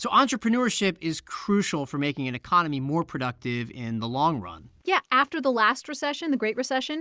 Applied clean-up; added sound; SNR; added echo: none; none; none; none.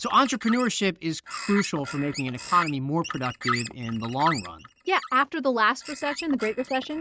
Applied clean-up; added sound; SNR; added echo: neural mask model RNNoise.